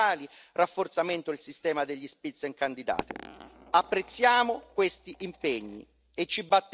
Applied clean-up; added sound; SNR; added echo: none; Coin (dropping); 16 dB; none.